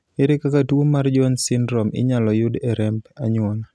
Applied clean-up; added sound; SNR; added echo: none; none; none; none.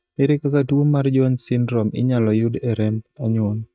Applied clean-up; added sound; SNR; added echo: neural mask model DeepFilterNet 3.